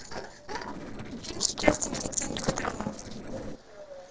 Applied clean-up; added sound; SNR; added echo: neural separator model SepFormer DNS4.